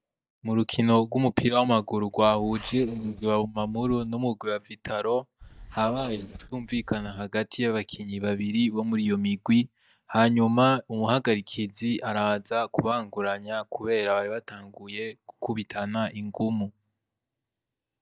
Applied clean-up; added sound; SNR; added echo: neural mask model DeepFilterNet 3.